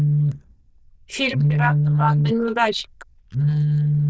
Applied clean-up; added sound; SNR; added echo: neural diffusion model UNIVERSE++.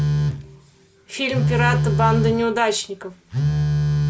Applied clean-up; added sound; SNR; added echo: none; Telephone; -3 dB; none.